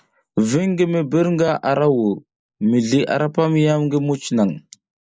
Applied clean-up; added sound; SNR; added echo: neural mask model Resemble Enhance denoiser.